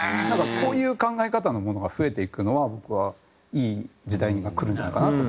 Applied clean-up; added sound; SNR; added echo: none; none; none; none.